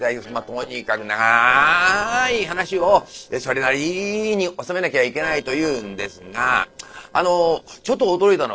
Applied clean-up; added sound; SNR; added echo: neural separator model SepFormer DNS4.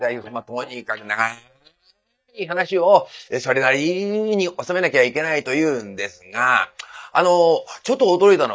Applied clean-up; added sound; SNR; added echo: neural mask model DeepFilterNet 3.